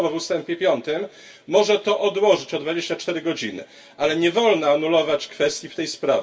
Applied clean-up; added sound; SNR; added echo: none; none; none; reverberation time 0.2 s.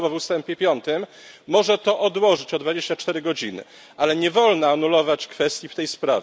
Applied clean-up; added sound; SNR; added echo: none; none; none; none.